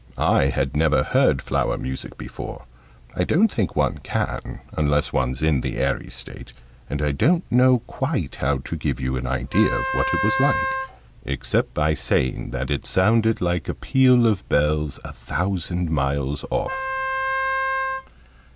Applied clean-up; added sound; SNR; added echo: none; Wind instrument, woodwind instrument; 3 dB; none.